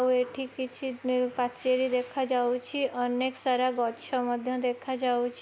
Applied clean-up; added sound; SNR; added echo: none; none; none; none.